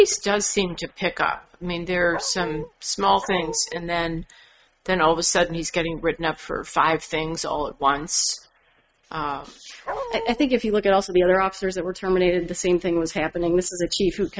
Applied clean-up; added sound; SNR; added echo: neural mask model RNNoise.